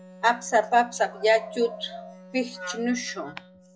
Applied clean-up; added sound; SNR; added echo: classical method log-MMSE.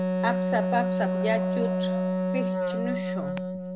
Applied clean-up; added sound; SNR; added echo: none; Wind instrument, woodwind instrument; -5 dB; none.